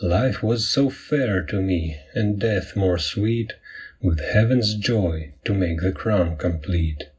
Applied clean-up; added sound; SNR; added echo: none; none; none; reverberation time 0.4 s.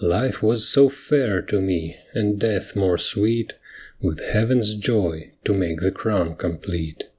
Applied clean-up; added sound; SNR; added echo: none; none; none; none.